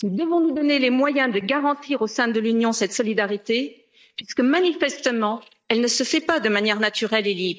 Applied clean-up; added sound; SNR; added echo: neural mask model DeepFilterNet 3.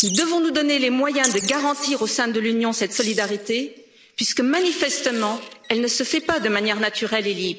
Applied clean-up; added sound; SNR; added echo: none; Wild animals; 11 dB; none.